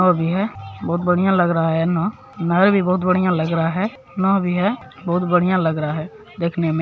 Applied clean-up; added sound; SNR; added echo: none; none; none; none.